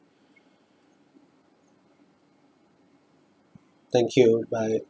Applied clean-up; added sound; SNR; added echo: none; none; none; none.